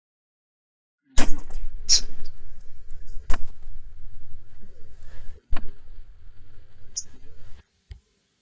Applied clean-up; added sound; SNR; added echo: neural mask model DeepFilterNet 3.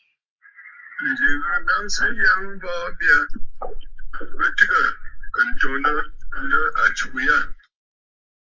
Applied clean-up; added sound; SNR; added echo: neural mask model Resemble Enhance denoiser.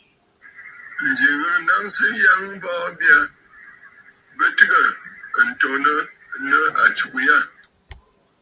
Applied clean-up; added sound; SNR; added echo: none; none; none; none.